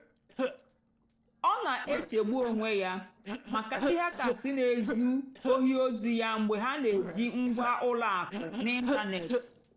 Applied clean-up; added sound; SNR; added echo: neural separator model SepFormer DNS4.